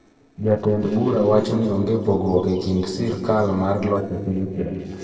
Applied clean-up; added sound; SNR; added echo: neural separator model SepFormer DNS4.